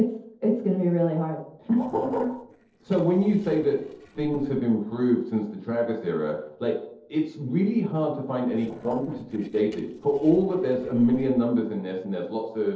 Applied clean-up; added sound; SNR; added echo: neural separator model SepFormer DNS4.